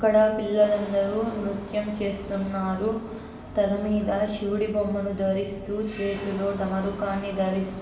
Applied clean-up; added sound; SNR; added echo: none; Engine; 20 dB; reverberation time 1.0 s.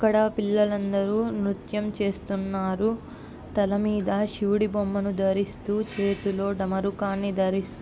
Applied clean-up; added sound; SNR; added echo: none; none; none; none.